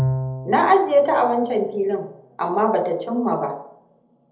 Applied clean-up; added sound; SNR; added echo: none; Bowed string instrument; 10 dB; reverberation time 0.9 s.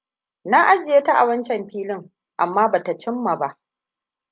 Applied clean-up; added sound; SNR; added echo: none; none; none; none.